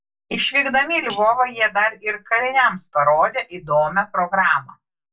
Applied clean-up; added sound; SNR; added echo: none; Cutlery, silverware; 19 dB; reverberation time 0.1 s.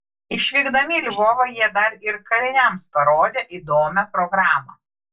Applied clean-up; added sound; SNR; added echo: neural separator model SepFormer DNS4.